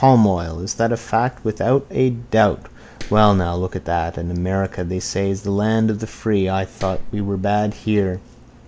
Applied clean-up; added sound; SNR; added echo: none; Clapping; 10 dB; none.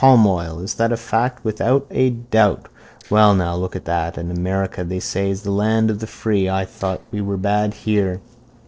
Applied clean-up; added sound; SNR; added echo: neural separator model SepFormer DNS4.